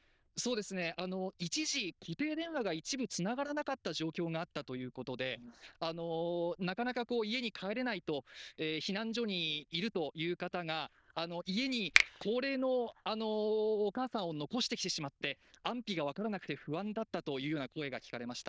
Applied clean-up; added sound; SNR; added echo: neural diffusion model UNIVERSE++.